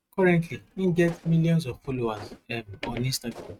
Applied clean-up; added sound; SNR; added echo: neural mask model RNNoise.